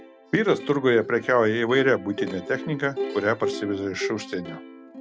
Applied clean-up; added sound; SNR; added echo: none; Plucked string instrument; 10 dB; none.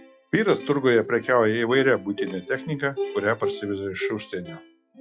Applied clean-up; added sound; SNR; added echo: classical method log-MMSE.